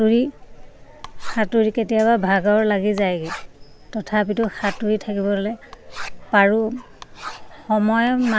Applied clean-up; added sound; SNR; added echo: none; Writing; 14 dB; none.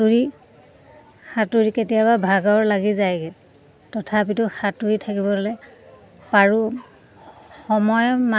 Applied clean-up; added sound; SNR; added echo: none; none; none; none.